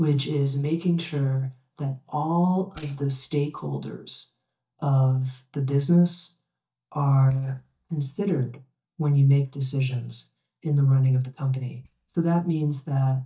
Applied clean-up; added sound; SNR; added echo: neural mask model DeepFilterNet 3.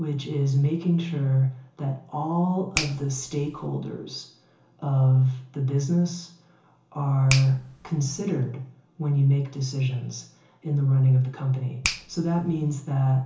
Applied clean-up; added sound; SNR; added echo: none; Finger snapping; 15 dB; reverberation time 0.7 s.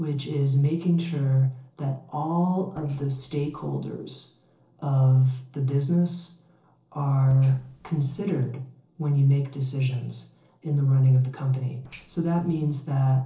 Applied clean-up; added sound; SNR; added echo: neural separator model SepFormer DNS4.